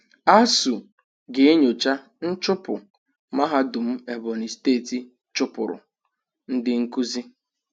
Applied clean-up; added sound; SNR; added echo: none; none; none; none.